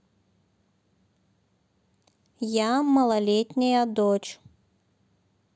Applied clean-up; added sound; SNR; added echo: none; none; none; none.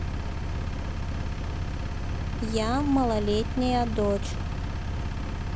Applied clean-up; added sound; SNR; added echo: none; Engine; -1 dB; none.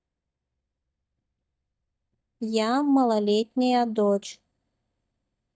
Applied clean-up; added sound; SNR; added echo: neural mask model DeepFilterNet 3.